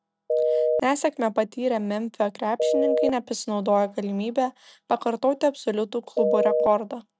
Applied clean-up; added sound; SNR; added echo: none; Telephone; -1 dB; none.